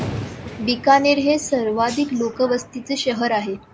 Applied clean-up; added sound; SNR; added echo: none; Thunder; 14 dB; none.